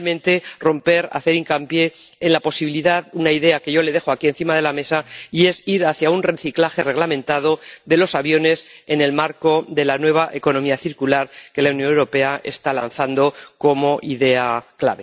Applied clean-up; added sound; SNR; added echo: none; none; none; none.